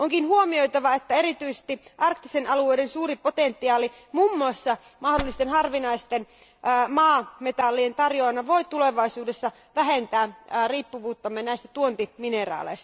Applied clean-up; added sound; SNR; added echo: none; none; none; none.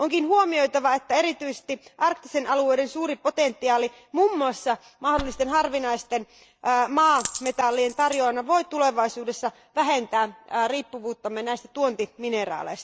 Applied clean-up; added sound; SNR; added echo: neural mask model DeepFilterNet 3.